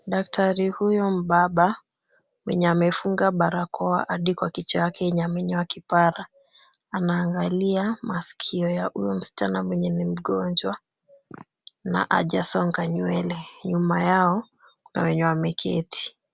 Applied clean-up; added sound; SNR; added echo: none; none; none; none.